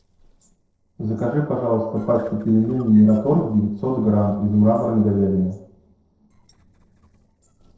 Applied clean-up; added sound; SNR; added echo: neural separator model SepFormer DNS4.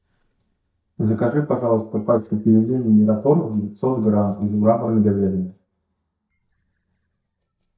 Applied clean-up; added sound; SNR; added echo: neural mask model DeepFilterNet 3.